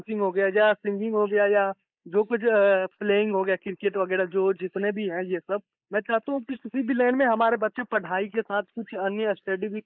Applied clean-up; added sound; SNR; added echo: neural mask model Resemble Enhance denoiser.